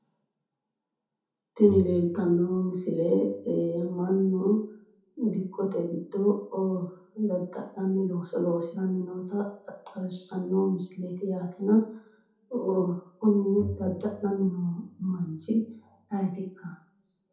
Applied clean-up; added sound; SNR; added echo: none; Bowed string instrument; 15 dB; reverberation time 0.5 s.